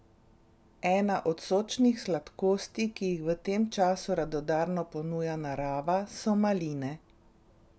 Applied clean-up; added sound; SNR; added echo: none; none; none; none.